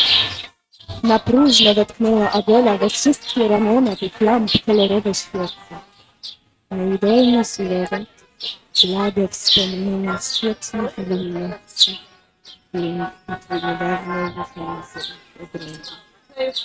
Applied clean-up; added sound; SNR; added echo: neural mask model RNNoise.